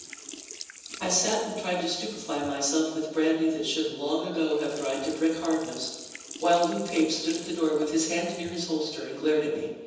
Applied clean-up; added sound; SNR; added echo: none; Sink (filling or washing); 17 dB; reverberation time 1.1 s.